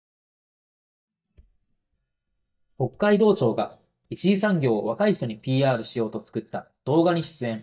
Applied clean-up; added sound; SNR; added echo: neural mask model DeepFilterNet 3.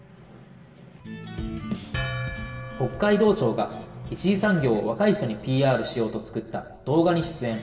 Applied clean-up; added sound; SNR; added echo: none; Church bell; 16 dB; reverberation time 1.1 s.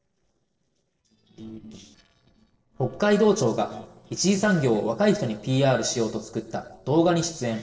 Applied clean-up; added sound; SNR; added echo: neural separator model SepFormer DNS4.